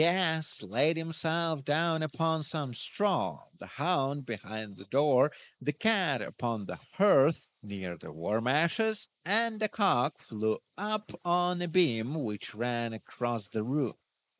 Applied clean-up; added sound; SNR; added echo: neural mask model Resemble Enhance denoiser.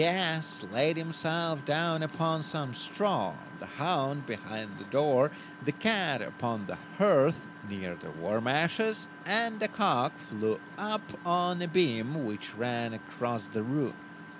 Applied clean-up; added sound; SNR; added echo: none; Engine; 15 dB; none.